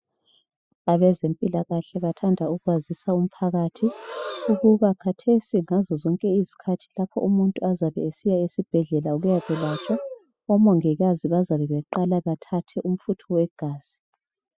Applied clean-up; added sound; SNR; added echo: classical method spectral subtraction.